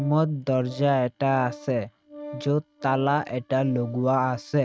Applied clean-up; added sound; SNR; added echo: neural mask model RNNoise.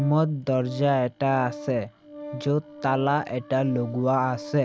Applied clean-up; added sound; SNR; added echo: none; Organ; 16 dB; none.